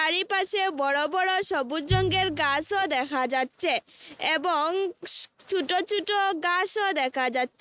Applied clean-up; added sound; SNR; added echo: neural mask model RNNoise.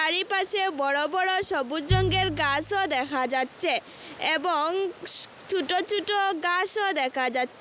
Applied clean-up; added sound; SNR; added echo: none; Piano; 6 dB; none.